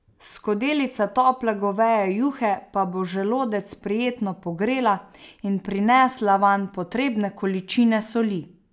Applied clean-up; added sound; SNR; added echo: none; none; none; none.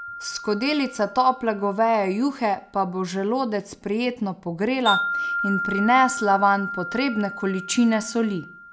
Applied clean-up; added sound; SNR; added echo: none; Wind chime; 9 dB; none.